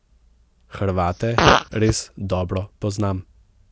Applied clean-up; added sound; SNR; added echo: none; Fart; -3 dB; none.